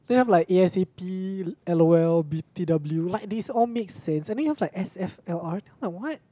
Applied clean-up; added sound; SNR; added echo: none; none; none; none.